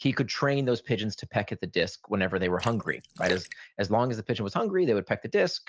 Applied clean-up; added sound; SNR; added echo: none; Splash, splatter; 12 dB; none.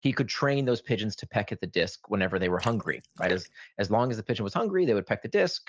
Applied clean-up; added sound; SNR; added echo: neural mask model DeepFilterNet 3.